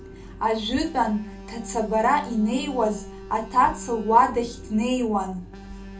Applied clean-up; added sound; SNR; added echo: none; Alarm; 16 dB; reverberation time 0.3 s.